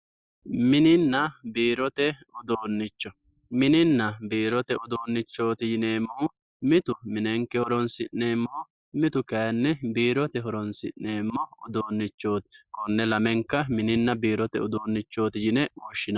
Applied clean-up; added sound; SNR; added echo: none; none; none; none.